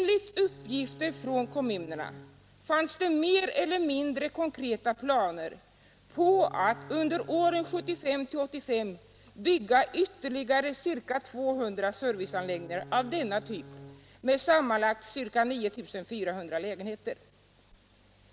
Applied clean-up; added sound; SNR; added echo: none; Bowed string instrument; 19 dB; none.